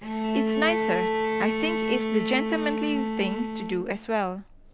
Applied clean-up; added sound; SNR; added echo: none; Bowed string instrument; -1 dB; none.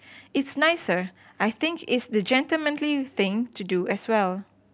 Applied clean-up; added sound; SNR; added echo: none; none; none; none.